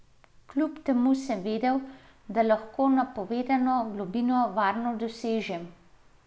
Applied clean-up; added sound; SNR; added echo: none; none; none; none.